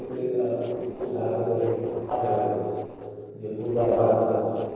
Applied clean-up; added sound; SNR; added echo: neural separator model SepFormer DNS4.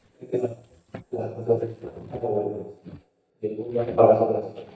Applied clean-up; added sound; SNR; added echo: neural mask model DeepFilterNet 3.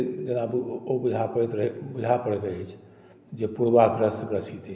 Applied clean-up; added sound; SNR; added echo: none; none; none; none.